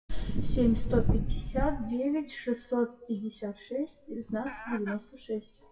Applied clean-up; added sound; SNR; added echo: classical method WPE with log-MMSE.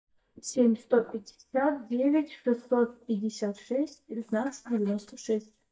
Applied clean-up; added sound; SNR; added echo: neural mask model DeepFilterNet 3.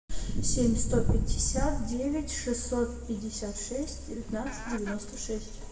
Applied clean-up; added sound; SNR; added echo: none; Chicken, rooster; 16 dB; reverberation time 0.9 s.